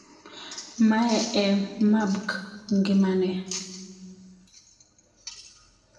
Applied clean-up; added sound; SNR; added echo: none; none; none; reverberation time 1.3 s.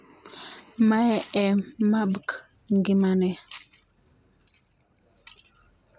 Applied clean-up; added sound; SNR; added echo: none; none; none; none.